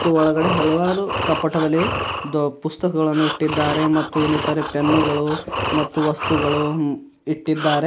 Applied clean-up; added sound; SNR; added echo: none; Breathing; 6 dB; none.